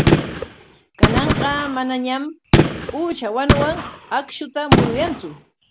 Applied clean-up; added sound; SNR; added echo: none; Gunshot, gunfire; -5 dB; none.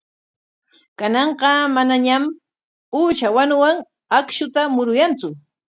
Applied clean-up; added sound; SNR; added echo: none; none; none; none.